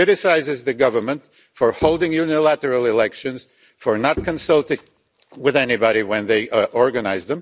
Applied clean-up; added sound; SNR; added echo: none; Bowed string instrument; 17 dB; none.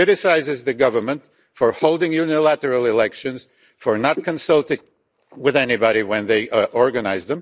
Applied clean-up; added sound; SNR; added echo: neural mask model Resemble Enhance denoiser.